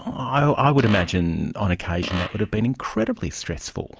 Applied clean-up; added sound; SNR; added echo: none; Fart; 13 dB; none.